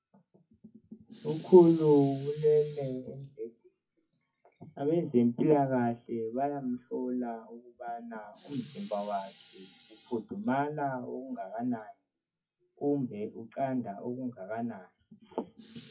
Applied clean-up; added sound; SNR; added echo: classical method WPE with log-MMSE.